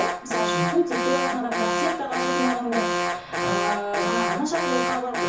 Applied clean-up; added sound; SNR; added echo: none; Alarm; -1 dB; reverberation time 0.6 s.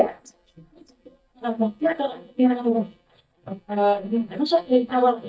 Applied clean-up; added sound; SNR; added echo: neural mask model DeepFilterNet 3.